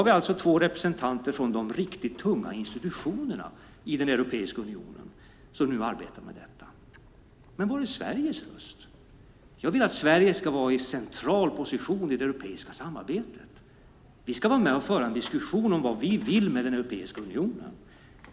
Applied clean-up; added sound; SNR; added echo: none; none; none; none.